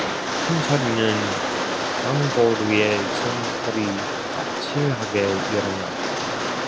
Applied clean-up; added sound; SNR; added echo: none; Rain; 0 dB; none.